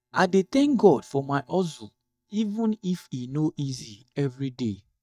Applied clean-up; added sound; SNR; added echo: neural mask model DeepFilterNet 3.